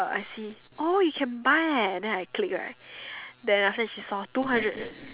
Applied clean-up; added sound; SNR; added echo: none; none; none; none.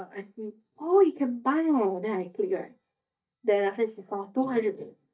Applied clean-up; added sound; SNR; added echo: neural mask model DeepFilterNet 3.